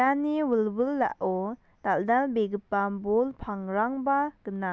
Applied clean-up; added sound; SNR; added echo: none; none; none; none.